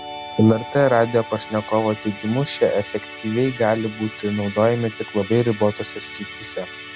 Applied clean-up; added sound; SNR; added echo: none; Musical instrument; 14 dB; none.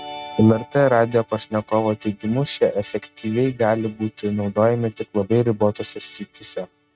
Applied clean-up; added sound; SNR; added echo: neural mask model RNNoise.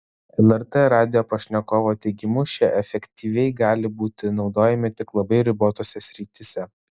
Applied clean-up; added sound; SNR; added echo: none; none; none; none.